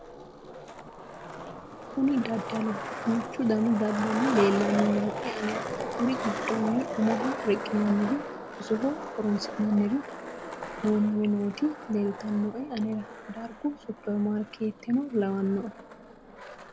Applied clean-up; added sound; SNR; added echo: none; Skateboard; 7 dB; none.